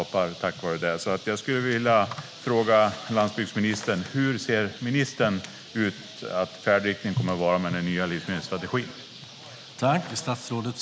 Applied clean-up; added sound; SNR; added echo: none; Bird; 18 dB; none.